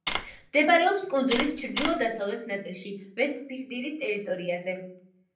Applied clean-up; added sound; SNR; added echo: none; Tap; 2 dB; reverberation time 0.6 s.